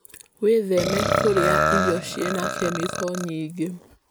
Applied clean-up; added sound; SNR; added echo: none; Burping, eructation; 0 dB; none.